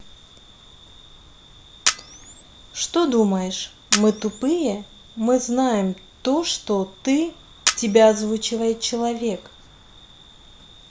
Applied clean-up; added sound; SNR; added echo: none; Camera; 6 dB; none.